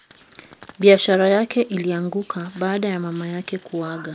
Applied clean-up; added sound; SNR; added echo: none; none; none; none.